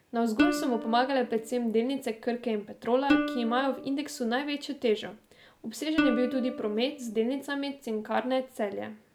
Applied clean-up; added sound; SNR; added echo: none; Plucked string instrument; 4 dB; none.